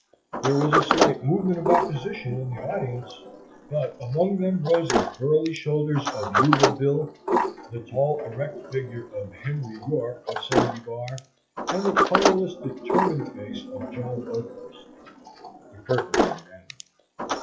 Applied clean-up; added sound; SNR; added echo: classical method WPE with log-MMSE.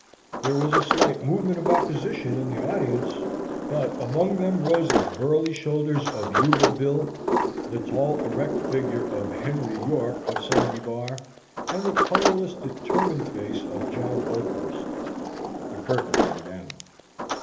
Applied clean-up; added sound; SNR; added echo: none; Sliding door; 0 dB; reverberation time 0.8 s.